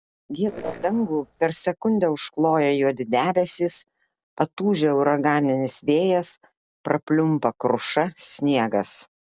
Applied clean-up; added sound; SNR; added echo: neural separator model SepFormer DNS4.